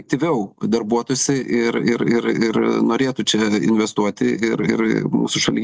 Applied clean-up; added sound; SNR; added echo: none; none; none; none.